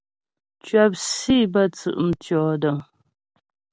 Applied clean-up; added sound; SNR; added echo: none; none; none; none.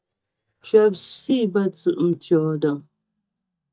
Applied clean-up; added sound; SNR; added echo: neural mask model DeepFilterNet 3.